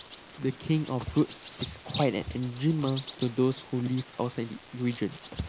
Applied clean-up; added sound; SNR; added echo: neural mask model Resemble Enhance denoiser.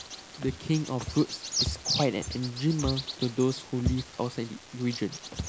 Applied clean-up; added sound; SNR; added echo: none; Bird vocalization, bird call, bird song + Walk, footsteps; 5 dB; none.